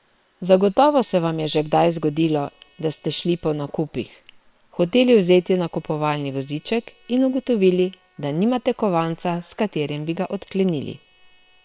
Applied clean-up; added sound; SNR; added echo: neural separator model SepFormer WHAM!.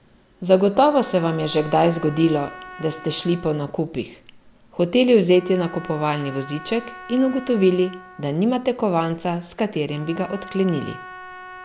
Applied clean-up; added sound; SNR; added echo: none; Trumpet; 19 dB; none.